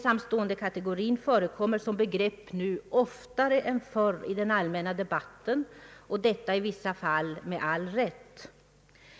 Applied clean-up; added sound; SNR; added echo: none; none; none; none.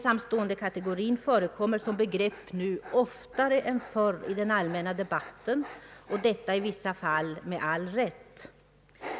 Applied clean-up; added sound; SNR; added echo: none; Dog; 18 dB; none.